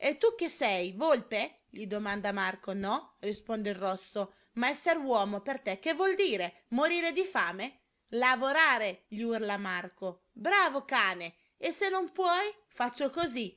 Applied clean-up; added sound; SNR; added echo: none; none; none; none.